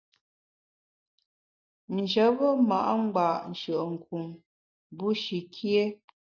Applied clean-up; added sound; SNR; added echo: none; none; none; none.